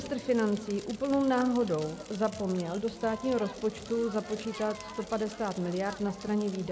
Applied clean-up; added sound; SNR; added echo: none; Crackle; 15 dB; none.